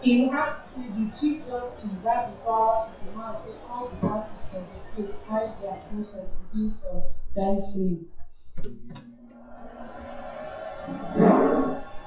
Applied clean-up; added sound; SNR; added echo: classical method WPE with log-MMSE.